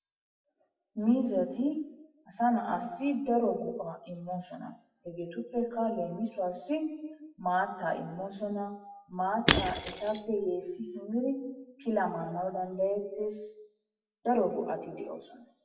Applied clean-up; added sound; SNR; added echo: classical method WPE with log-MMSE.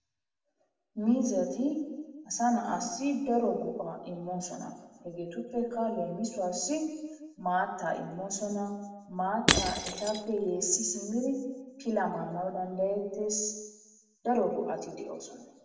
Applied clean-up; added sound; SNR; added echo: none; Shatter / Crushing; 0 dB; reverberation time 1.2 s.